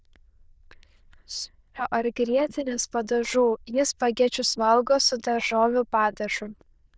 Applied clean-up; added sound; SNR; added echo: neural diffusion model UNIVERSE++.